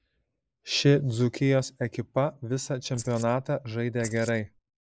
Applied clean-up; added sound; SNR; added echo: neural mask model Resemble Enhance denoiser.